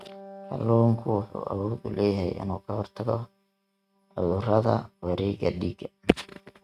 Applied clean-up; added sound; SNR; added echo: neural mask model RNNoise.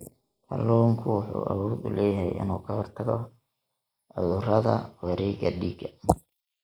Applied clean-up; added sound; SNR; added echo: neural mask model Resemble Enhance denoiser.